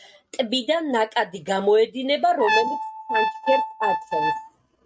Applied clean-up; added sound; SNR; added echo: neural mask model RNNoise.